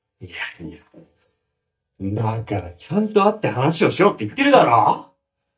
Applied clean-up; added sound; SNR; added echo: neural mask model DeepFilterNet 3.